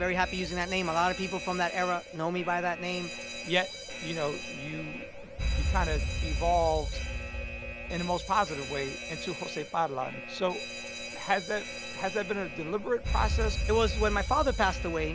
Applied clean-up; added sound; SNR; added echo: none; Alarm; 3 dB; none.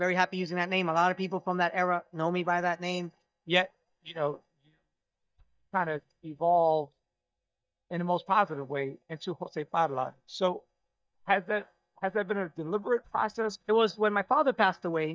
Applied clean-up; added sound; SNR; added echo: neural mask model DeepFilterNet 3.